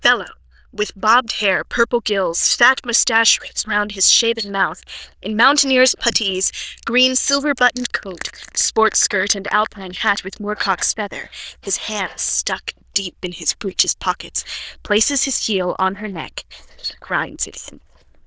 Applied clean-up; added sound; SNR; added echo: neural diffusion model UNIVERSE++.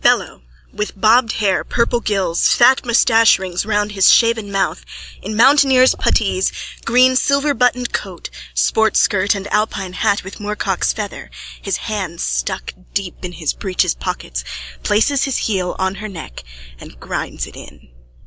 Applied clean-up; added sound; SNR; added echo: none; none; none; none.